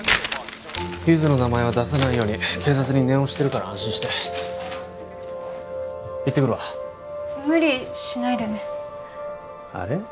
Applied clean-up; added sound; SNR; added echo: none; none; none; none.